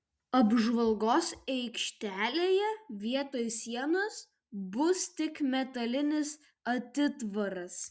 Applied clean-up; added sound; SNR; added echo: none; none; none; none.